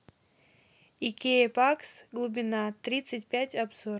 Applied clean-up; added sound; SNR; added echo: none; none; none; none.